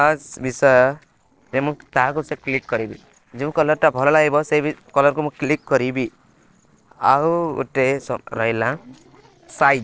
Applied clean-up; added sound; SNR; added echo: neural separator model SepFormer DNS4.